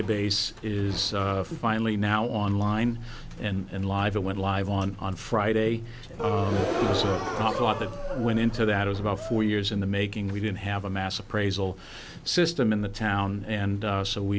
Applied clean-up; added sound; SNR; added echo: none; Gasp; 5 dB; none.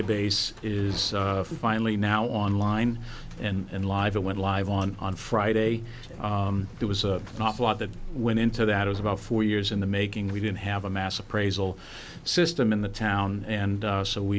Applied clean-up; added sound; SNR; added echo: none; none; none; none.